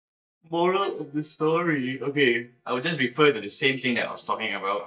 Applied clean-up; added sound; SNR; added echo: neural mask model DeepFilterNet 3.